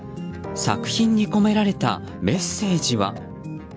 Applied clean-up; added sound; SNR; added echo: none; none; none; none.